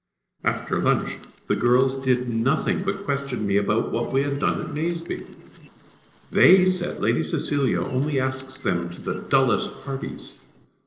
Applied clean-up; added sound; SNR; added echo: neural separator model SepFormer DNS4.